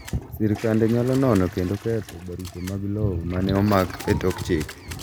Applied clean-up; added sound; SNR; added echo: none; Toilet flush + Camera; 18 dB; none.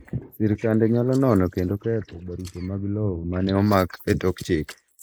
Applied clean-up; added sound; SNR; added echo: neural mask model Resemble Enhance denoiser.